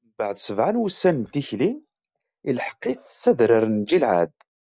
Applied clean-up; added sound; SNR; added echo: neural mask model DeepFilterNet 3.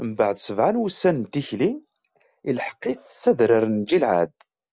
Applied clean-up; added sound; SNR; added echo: none; none; none; none.